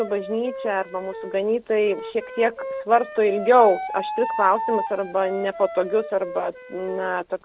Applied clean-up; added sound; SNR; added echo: none; Wind instrument, woodwind instrument; 10 dB; none.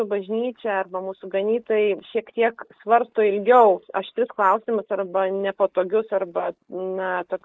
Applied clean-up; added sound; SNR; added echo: neural mask model Resemble Enhance denoiser.